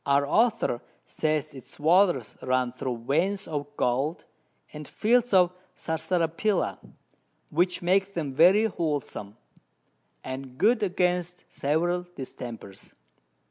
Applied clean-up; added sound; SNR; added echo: none; none; none; none.